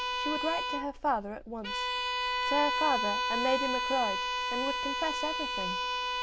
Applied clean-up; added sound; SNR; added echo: none; Bowed string instrument; -2 dB; none.